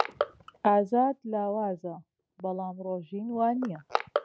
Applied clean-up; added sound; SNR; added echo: none; Crushing; 7 dB; none.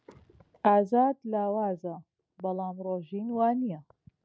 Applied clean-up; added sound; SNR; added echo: none; none; none; none.